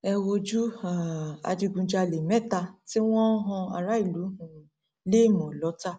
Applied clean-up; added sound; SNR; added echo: none; none; none; none.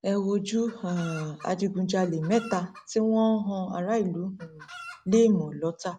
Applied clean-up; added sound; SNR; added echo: none; Chicken, rooster; 19 dB; none.